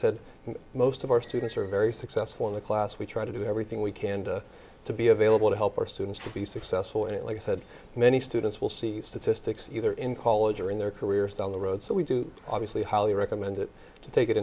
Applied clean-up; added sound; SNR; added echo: none; none; none; none.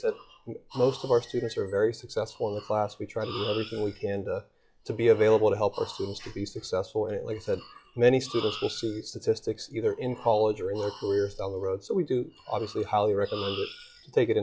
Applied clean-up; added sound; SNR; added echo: classical method log-MMSE.